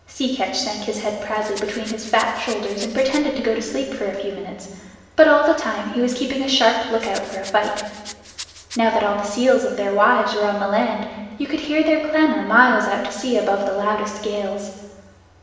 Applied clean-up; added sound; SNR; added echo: none; Rattle; 17 dB; reverberation time 1.3 s.